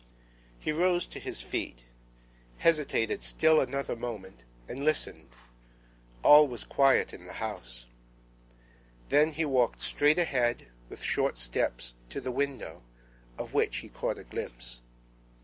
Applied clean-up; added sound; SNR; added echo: none; none; none; none.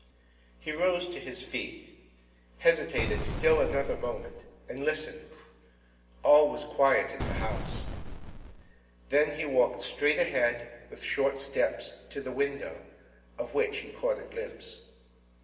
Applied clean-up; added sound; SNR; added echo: none; Boom; 4 dB; reverberation time 1.2 s.